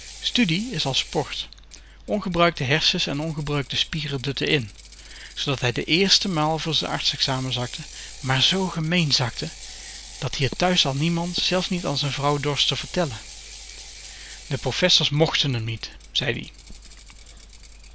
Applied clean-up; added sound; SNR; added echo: none; Ratchet, pawl; 19 dB; none.